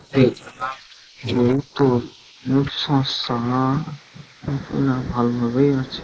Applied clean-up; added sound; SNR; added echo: neural mask model Resemble Enhance denoiser.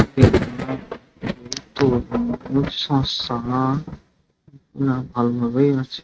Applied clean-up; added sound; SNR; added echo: neural mask model RNNoise.